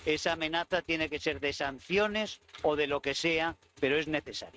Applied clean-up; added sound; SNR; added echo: neural mask model RNNoise.